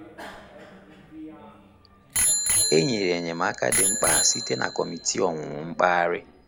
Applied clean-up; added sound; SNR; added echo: none; Bicycle bell; 1 dB; none.